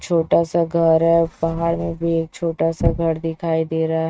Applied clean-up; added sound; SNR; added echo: neural mask model RNNoise.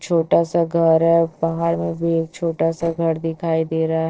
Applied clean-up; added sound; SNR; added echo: neural separator model SepFormer DNS4.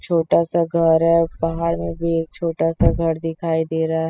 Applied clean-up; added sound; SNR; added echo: classical method spectral subtraction.